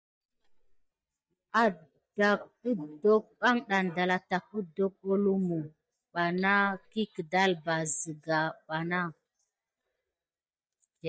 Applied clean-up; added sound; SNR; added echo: neural mask model DeepFilterNet 3.